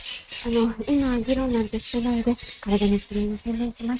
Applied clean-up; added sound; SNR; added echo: neural mask model RNNoise.